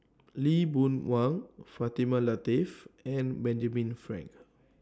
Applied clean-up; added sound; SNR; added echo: none; none; none; none.